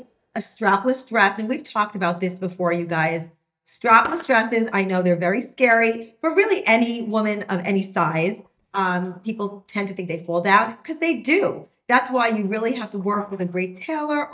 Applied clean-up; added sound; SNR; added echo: neural mask model DeepFilterNet 3.